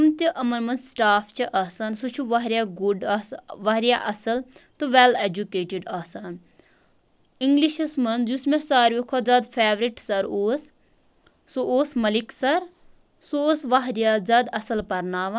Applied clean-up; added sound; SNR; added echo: none; none; none; none.